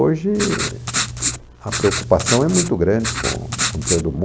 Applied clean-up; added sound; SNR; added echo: none; Writing; 3 dB; none.